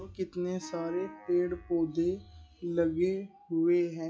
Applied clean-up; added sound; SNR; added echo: classical method WPE with log-MMSE.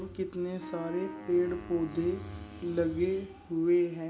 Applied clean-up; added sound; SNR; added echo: none; Wind instrument, woodwind instrument; 15 dB; reverberation time 0.4 s.